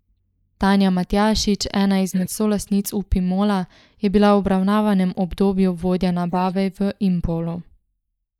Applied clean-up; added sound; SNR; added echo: neural mask model Resemble Enhance denoiser.